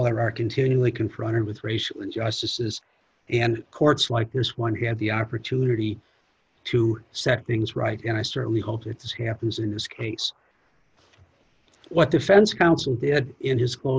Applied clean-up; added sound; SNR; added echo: none; none; none; none.